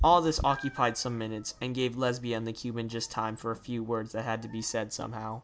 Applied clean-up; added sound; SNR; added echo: none; Meow; 12 dB; none.